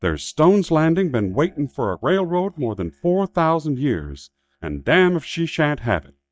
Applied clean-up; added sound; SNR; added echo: neural mask model DeepFilterNet 3.